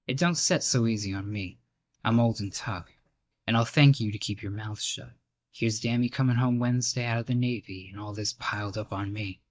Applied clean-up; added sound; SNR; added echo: neural mask model DeepFilterNet 3.